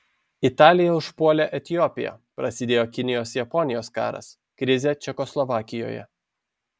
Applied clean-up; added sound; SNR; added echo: none; none; none; none.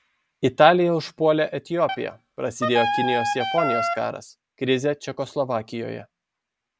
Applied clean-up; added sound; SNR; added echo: none; Wind instrument, woodwind instrument; 2 dB; none.